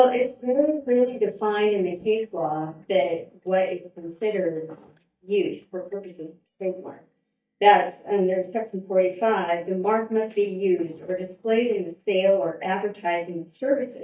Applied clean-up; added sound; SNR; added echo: neural mask model DeepFilterNet 3.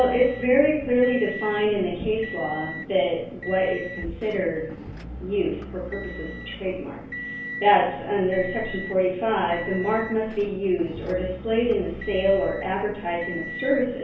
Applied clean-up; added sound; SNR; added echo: none; Motor vehicle (road) / Engine; 12 dB; reverberation time 0.4 s.